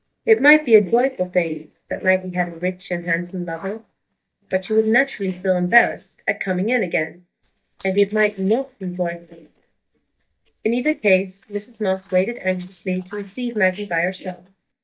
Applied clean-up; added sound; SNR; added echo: neural mask model DeepFilterNet 3.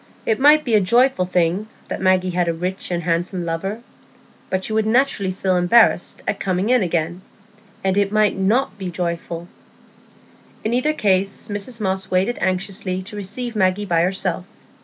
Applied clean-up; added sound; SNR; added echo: none; none; none; none.